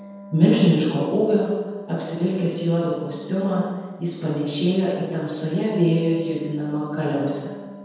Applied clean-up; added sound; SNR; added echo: none; Wind instrument, woodwind instrument; 19 dB; reverberation time 1.2 s.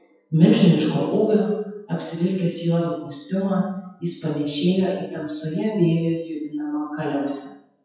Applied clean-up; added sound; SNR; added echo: classical method WPE with log-MMSE.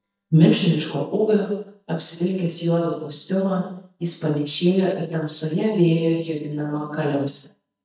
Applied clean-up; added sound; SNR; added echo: neural mask model DeepFilterNet 3.